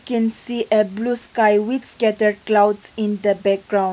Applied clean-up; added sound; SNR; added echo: none; none; none; none.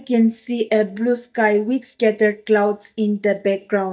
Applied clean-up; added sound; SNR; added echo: neural mask model DeepFilterNet 3.